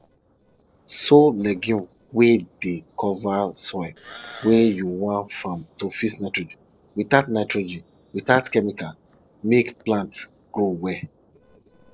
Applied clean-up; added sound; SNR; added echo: neural separator model SepFormer DNS4.